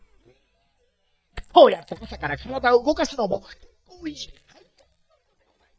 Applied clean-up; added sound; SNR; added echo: neural mask model DeepFilterNet 3.